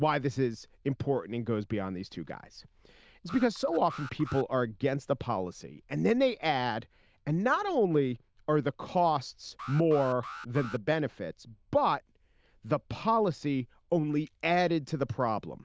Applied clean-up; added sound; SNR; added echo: neural diffusion model UNIVERSE++.